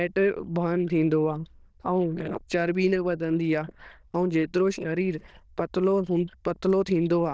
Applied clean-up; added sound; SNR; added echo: neural diffusion model UNIVERSE++.